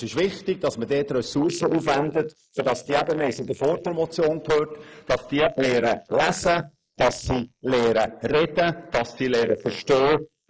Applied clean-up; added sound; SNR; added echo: neural mask model Resemble Enhance denoiser.